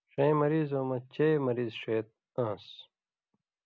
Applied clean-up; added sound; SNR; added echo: none; none; none; none.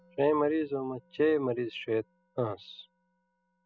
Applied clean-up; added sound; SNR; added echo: classical method spectral subtraction.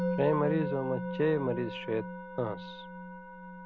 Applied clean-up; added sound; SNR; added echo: none; Musical instrument; 4 dB; none.